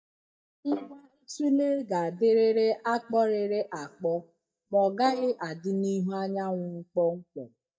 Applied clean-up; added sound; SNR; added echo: neural mask model DeepFilterNet 3.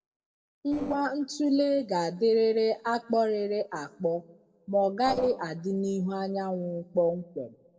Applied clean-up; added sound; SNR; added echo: neural separator model SepFormer DNS4.